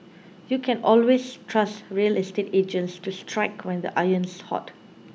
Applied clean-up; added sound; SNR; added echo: none; none; none; none.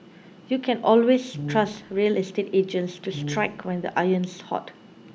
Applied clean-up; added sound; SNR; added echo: none; Brass instrument; 11 dB; none.